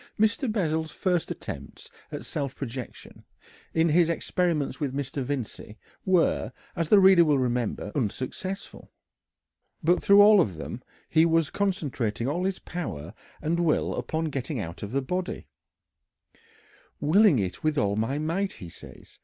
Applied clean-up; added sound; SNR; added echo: none; none; none; none.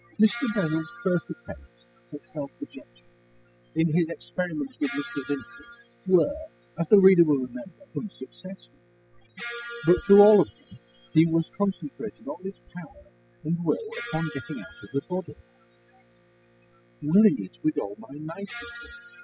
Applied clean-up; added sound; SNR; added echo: classical method spectral subtraction.